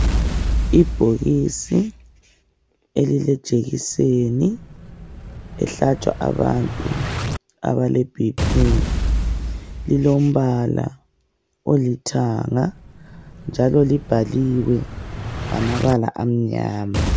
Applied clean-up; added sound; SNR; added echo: none; Explosion; 5 dB; none.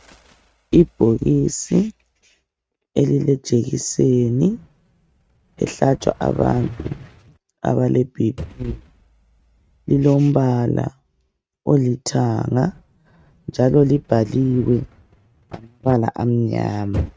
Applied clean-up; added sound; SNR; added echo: neural mask model RNNoise.